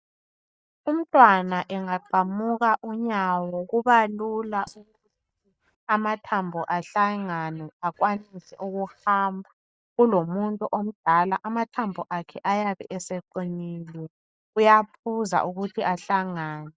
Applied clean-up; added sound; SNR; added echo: neural mask model DeepFilterNet 3.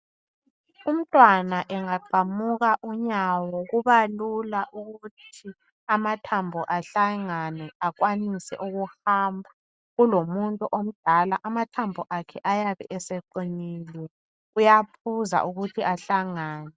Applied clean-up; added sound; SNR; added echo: none; none; none; none.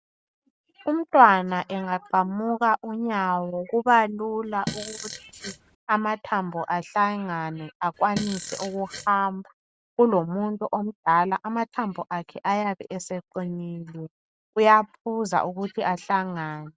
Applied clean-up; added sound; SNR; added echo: none; Fart; 11 dB; none.